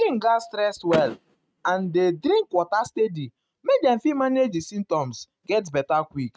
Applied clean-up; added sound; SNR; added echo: neural mask model RNNoise.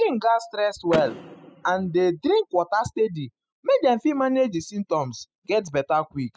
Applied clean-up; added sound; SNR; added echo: classical method spectral subtraction.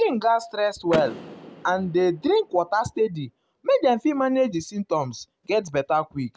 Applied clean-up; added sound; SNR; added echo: none; Door / Car; 17 dB; none.